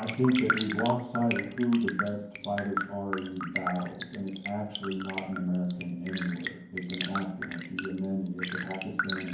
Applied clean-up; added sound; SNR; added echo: none; Raindrop; 5 dB; reverberation time 0.9 s.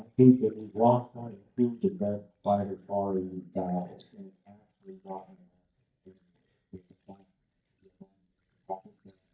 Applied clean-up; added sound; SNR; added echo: neural mask model DeepFilterNet 3.